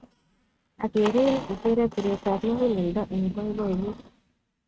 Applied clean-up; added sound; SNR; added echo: neural mask model RNNoise.